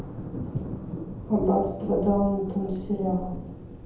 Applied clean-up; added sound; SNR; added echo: none; Thunder; 7 dB; reverberation time 0.7 s.